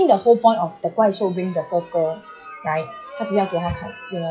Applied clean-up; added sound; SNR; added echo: classical method log-MMSE.